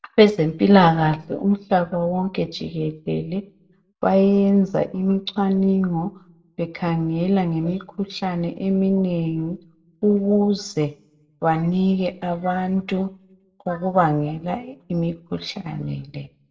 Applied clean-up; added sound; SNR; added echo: none; none; none; reverberation time 0.2 s.